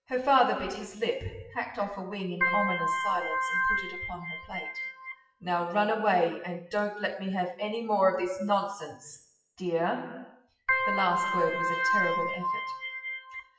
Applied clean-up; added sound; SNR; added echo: classical method WPE with log-MMSE.